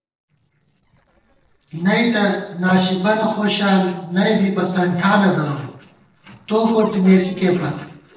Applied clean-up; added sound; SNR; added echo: neural separator model SepFormer DNS4.